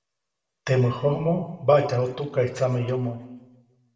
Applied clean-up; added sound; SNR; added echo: none; none; none; reverberation time 1.0 s.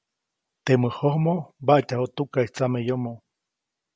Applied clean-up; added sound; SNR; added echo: none; none; none; none.